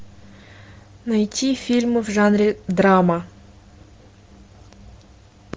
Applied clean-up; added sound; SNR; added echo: none; none; none; none.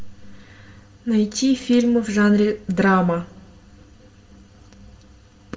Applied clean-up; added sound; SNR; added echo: none; none; none; reverberation time 0.3 s.